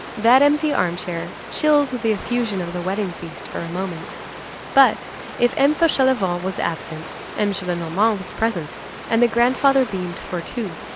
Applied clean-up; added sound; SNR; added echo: none; Water; 12 dB; none.